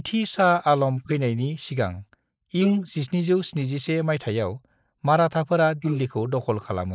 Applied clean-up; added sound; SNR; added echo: neural mask model Resemble Enhance denoiser.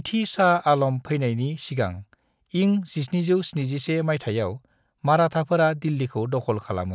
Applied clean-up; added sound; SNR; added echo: none; none; none; none.